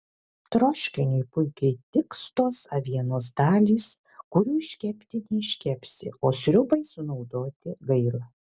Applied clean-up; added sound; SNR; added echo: none; none; none; none.